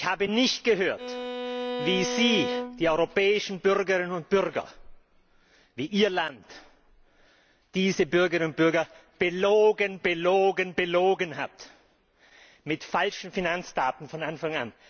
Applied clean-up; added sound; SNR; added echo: none; Bowed string instrument; 5 dB; none.